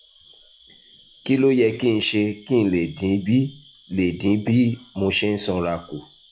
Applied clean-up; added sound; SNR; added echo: classical method log-MMSE.